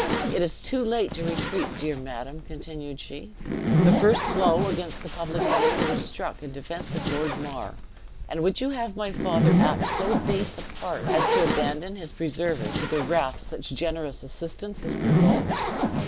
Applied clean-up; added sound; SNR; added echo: none; Zipper (clothing); -2 dB; none.